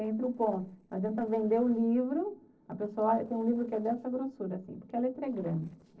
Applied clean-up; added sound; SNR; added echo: neural separator model SepFormer DNS4.